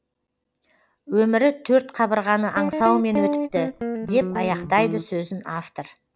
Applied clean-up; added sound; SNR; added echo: none; Guitar; 4 dB; none.